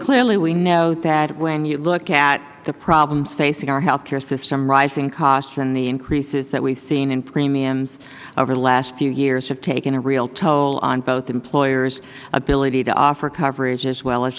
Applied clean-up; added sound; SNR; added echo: none; none; none; none.